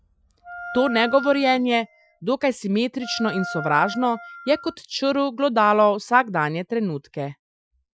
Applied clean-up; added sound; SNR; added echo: classical method Wiener filter.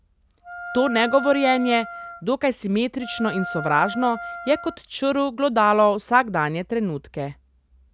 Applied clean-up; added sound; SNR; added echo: none; Wind instrument, woodwind instrument; 11 dB; none.